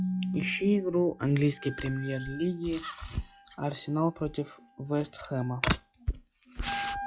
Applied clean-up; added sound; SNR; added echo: classical method log-MMSE.